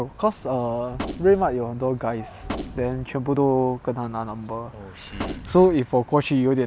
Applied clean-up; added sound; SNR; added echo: none; Gunshot, gunfire; 9 dB; none.